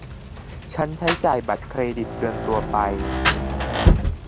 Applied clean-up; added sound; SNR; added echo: none; Rain; -2 dB; none.